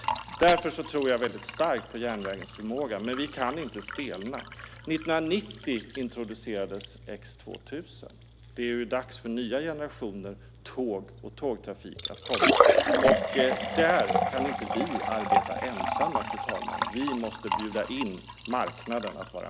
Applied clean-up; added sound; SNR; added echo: none; Liquid; 0 dB; none.